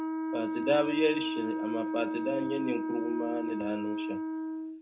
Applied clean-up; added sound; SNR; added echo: none; Wind instrument, woodwind instrument; 0 dB; reverberation time 0.2 s.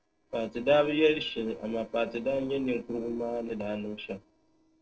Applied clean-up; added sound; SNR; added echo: neural separator model SepFormer DNS4.